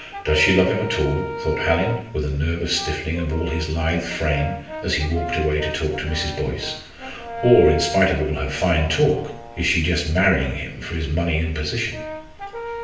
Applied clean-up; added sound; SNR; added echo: none; Brass instrument; 12 dB; reverberation time 0.7 s.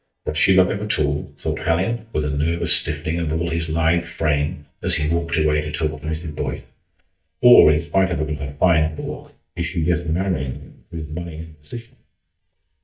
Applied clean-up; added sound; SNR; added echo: neural mask model DeepFilterNet 3.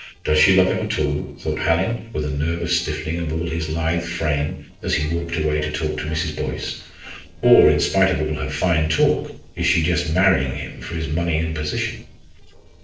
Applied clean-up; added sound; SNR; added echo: neural separator model SepFormer DNS4.